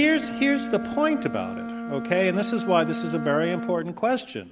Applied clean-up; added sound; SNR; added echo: none; Bowed string instrument; 7 dB; none.